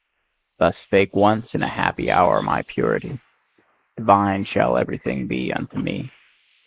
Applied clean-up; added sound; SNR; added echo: neural mask model Resemble Enhance denoiser.